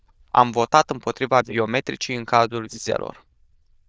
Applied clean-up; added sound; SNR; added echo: neural diffusion model UNIVERSE++.